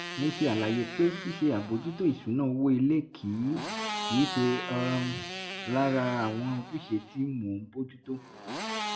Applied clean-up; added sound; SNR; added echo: none; Motorcycle; 9 dB; reverberation time 0.3 s.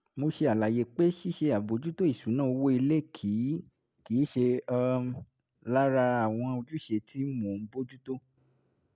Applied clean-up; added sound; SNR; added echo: none; none; none; none.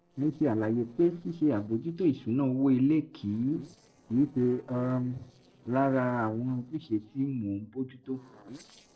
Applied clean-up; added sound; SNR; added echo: neural separator model SepFormer DNS4.